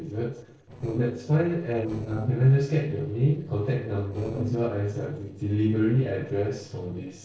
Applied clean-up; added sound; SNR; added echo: neural separator model SepFormer DNS4.